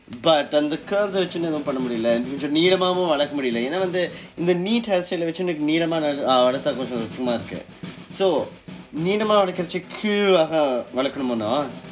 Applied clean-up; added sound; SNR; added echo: none; Snare drum; 18 dB; none.